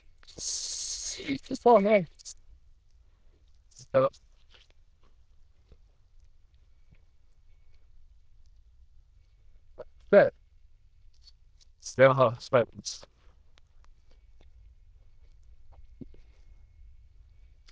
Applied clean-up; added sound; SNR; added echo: neural diffusion model UNIVERSE++.